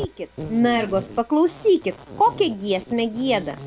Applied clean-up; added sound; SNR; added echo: none; Insect; 15 dB; none.